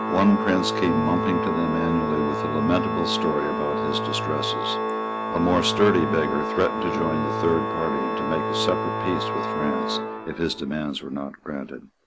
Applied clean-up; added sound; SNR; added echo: none; Organ; 1 dB; none.